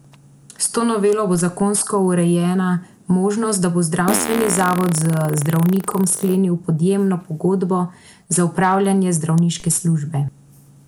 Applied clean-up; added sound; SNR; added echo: none; Fart; 16 dB; none.